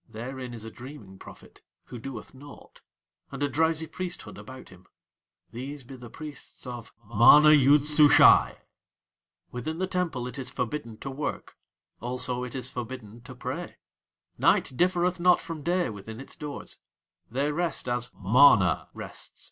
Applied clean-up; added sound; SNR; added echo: none; none; none; none.